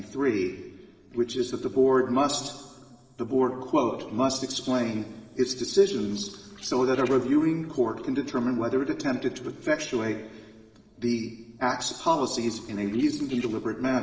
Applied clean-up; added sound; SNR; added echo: neural separator model SepFormer DNS4.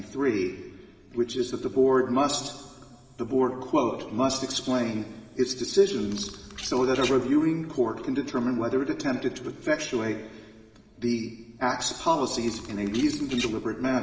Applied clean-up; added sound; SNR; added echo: none; Bird vocalization, bird call, bird song; 13 dB; reverberation time 2.6 s.